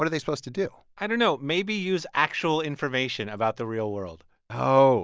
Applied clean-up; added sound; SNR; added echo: none; none; none; none.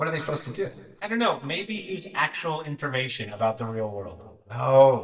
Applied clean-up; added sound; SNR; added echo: neural mask model DeepFilterNet 3.